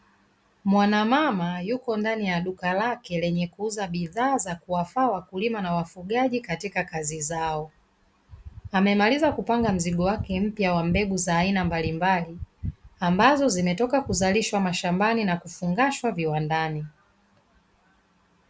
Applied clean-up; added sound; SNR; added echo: none; none; none; none.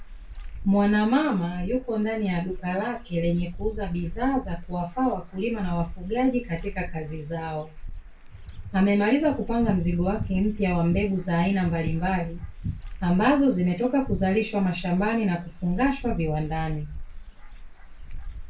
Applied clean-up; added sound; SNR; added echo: none; Bird / Dog; 10 dB; reverberation time 0.2 s.